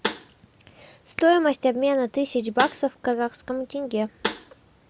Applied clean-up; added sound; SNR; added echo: none; Snare drum; 7 dB; none.